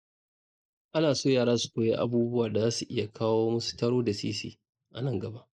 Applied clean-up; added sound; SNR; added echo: neural mask model Resemble Enhance denoiser.